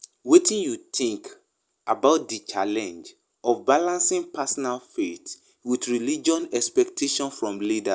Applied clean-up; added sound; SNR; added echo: none; none; none; none.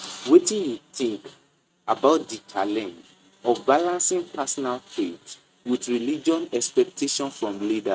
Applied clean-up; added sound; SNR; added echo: neural mask model RNNoise.